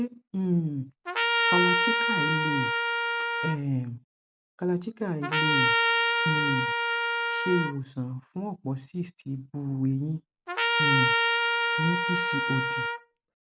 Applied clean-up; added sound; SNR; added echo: none; Trumpet; -5 dB; none.